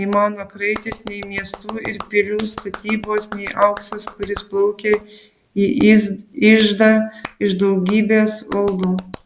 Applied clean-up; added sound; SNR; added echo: none; Clapping; 17 dB; none.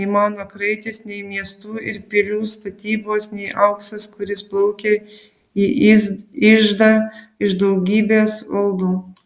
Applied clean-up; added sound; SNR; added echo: none; none; none; none.